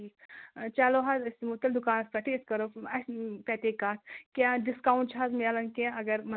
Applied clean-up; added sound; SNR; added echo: none; none; none; none.